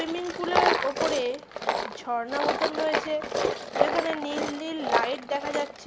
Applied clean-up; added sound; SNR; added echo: none; Tools; -2 dB; none.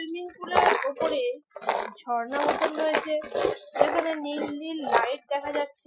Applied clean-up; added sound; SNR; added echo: classical method Wiener filter.